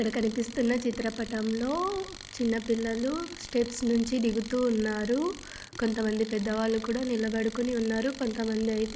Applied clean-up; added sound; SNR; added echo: none; Tools; 16 dB; none.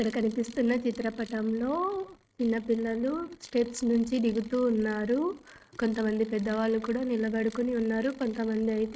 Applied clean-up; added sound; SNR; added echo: neural mask model RNNoise.